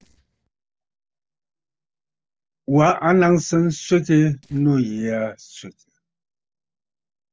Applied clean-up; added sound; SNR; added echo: neural separator model SepFormer DNS4.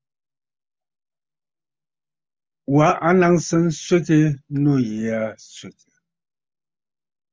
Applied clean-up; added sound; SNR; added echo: none; none; none; none.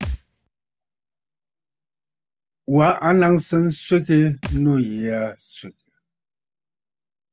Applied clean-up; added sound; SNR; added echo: none; Thump, thud; 11 dB; none.